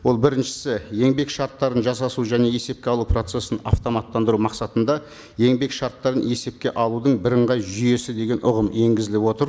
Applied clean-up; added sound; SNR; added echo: none; none; none; none.